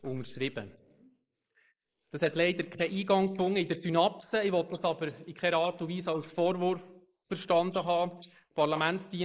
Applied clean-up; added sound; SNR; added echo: neural mask model Resemble Enhance denoiser.